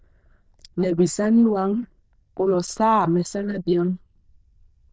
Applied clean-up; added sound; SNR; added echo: neural diffusion model UNIVERSE++.